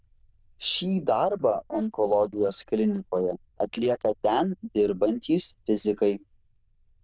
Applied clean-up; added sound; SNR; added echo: neural diffusion model UNIVERSE++.